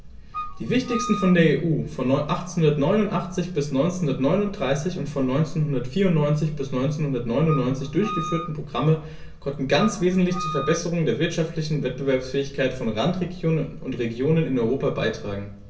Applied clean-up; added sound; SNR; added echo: none; Wind instrument, woodwind instrument; 11 dB; reverberation time 0.3 s.